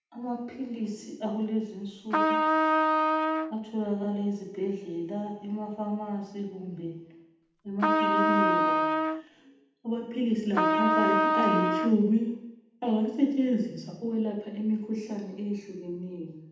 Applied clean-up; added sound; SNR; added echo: none; Trumpet; -5 dB; reverberation time 0.8 s.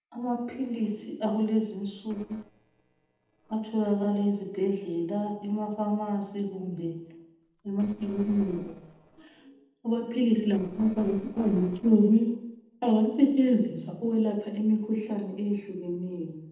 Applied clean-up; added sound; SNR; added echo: neural separator model SepFormer DNS4.